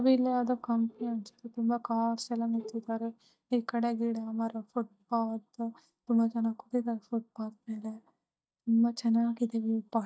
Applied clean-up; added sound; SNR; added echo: neural mask model DeepFilterNet 3.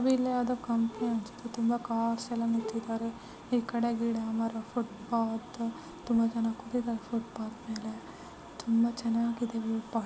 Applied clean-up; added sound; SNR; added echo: none; Bowed string instrument; 14 dB; none.